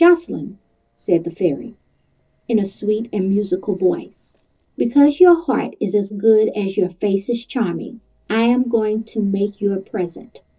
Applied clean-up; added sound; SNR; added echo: neural separator model SepFormer DNS4.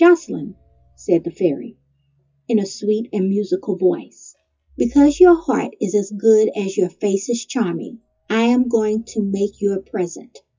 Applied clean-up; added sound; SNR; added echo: classical method WPE with log-MMSE.